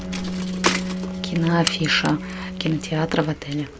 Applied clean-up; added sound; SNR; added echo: none; Bicycle + Bowed string instrument; 4 dB; none.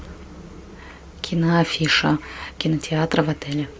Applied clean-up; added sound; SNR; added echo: none; none; none; none.